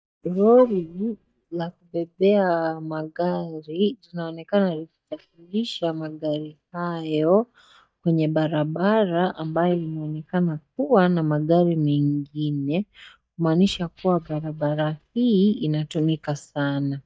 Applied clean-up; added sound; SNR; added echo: neural mask model DeepFilterNet 3.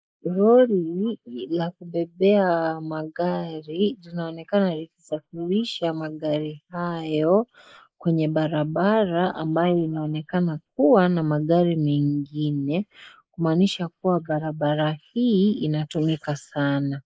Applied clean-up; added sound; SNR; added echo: neural mask model Resemble Enhance denoiser.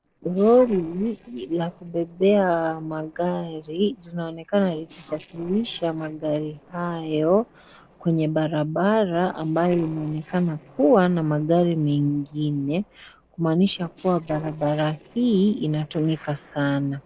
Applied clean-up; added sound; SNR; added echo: neural separator model SepFormer DNS4.